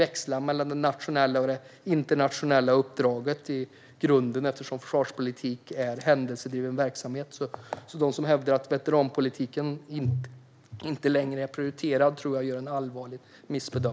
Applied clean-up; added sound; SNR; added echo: none; none; none; none.